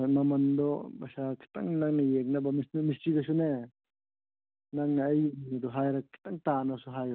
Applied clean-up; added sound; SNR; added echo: none; none; none; none.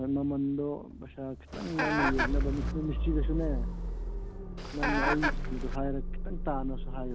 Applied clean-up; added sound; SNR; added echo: none; Chicken, rooster + Idling / Engine starting / Motor vehicle (road); -2 dB; none.